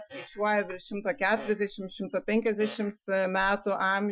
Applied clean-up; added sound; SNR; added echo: classical method Wiener filter.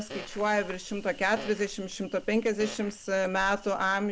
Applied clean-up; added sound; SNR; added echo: none; Fart + Insect; 15 dB; none.